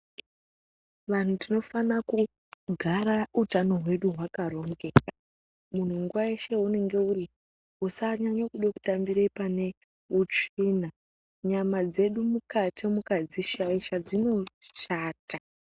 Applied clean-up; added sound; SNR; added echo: none; none; none; none.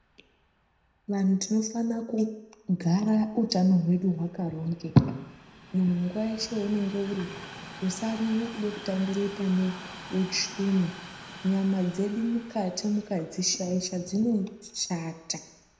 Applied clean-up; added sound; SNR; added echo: none; Train; 18 dB; reverberation time 0.7 s.